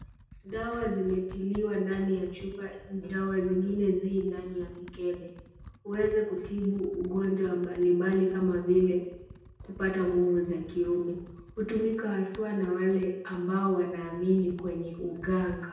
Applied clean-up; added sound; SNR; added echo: none; Computer keyboard; 20 dB; reverberation time 0.8 s.